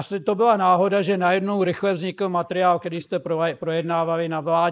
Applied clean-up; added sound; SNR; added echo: neural mask model Resemble Enhance denoiser.